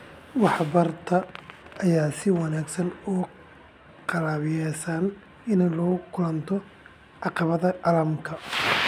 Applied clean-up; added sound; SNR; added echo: none; none; none; none.